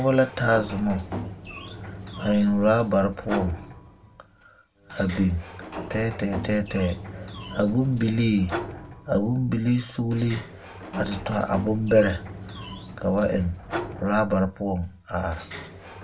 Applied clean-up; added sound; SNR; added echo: none; Sliding door; 12 dB; reverberation time 0.2 s.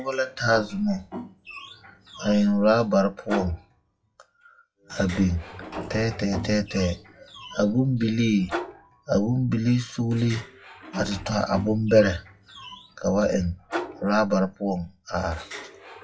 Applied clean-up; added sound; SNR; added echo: classical method WPE with log-MMSE.